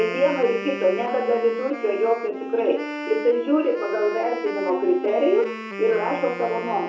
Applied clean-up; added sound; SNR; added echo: none; Wind instrument, woodwind instrument; 10 dB; reverberation time 0.6 s.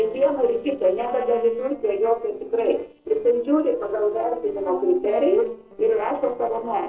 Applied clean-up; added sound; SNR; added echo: neural separator model SepFormer DNS4.